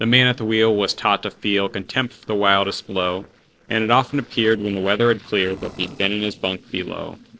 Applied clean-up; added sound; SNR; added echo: neural separator model SepFormer DNS4.